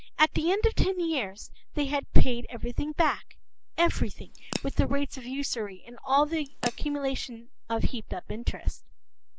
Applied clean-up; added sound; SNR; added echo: neural mask model Resemble Enhance denoiser.